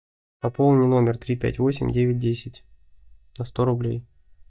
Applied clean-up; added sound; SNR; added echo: neural mask model DeepFilterNet 3.